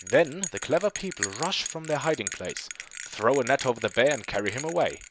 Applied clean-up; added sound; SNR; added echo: none; Bell; 11 dB; none.